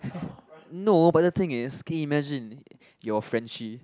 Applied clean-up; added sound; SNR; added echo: none; none; none; none.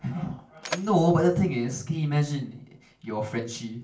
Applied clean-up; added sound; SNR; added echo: none; Mechanisms; 18 dB; reverberation time 0.3 s.